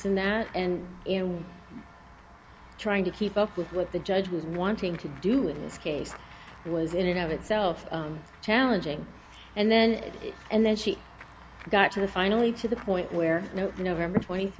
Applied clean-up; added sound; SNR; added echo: none; Walk, footsteps / Run / Bell; 20 dB; none.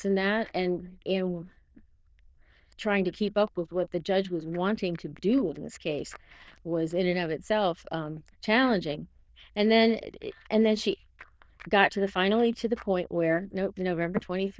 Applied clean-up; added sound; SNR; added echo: neural diffusion model UNIVERSE++.